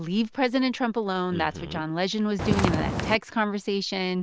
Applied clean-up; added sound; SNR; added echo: none; Walk, footsteps; -1 dB; none.